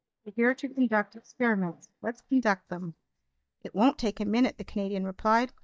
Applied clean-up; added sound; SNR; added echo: neural mask model DeepFilterNet 3.